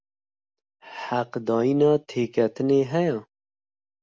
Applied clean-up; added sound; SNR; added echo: none; none; none; none.